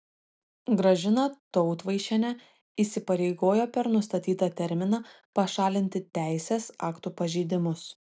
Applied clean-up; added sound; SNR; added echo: none; none; none; none.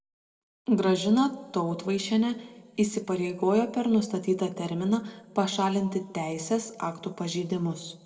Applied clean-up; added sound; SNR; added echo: none; none; none; reverberation time 1.1 s.